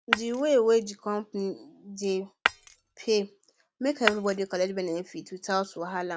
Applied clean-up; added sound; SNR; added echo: none; Shatter; 3 dB; none.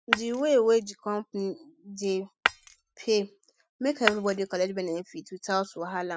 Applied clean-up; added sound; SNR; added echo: classical method spectral subtraction.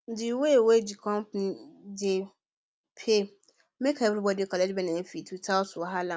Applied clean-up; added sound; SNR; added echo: none; none; none; none.